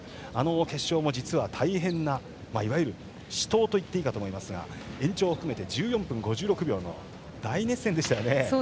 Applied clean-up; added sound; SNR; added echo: none; none; none; none.